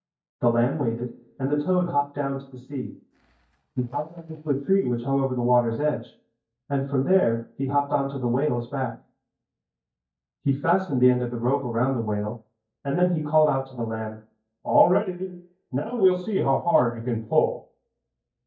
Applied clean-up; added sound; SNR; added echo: neural mask model DeepFilterNet 3.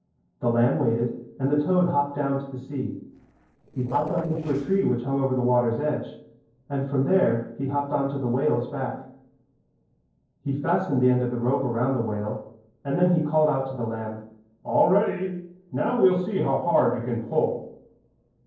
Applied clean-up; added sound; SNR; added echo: neural separator model SepFormer DNS4.